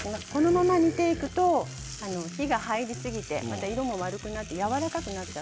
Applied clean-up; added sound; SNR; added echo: none; none; none; none.